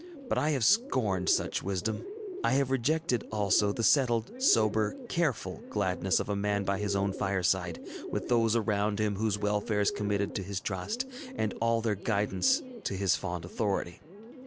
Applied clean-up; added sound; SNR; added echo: none; Bird; 12 dB; none.